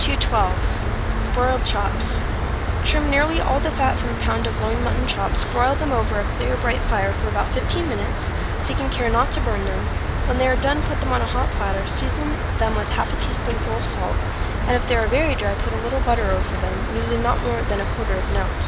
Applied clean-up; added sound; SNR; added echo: none; Cricket; -4 dB; none.